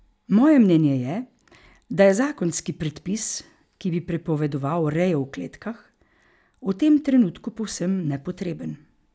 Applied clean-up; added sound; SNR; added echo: none; none; none; none.